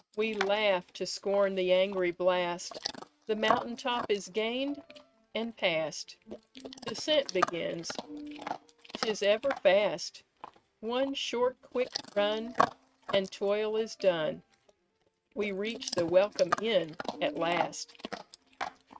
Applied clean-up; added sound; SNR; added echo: neural mask model RNNoise.